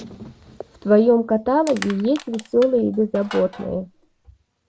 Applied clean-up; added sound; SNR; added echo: none; Crushing; 17 dB; none.